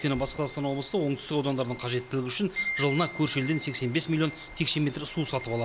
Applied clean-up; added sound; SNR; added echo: none; Wind chime; 12 dB; none.